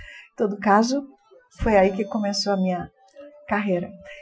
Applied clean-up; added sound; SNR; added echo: classical method Wiener filter.